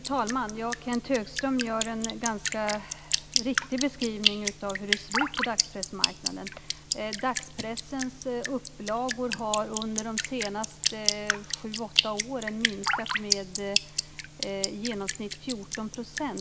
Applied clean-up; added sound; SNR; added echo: none; Drip; 0 dB; none.